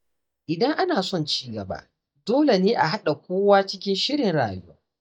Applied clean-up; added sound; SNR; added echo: neural mask model DeepFilterNet 3.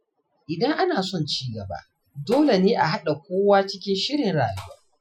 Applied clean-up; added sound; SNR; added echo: classical method Wiener filter.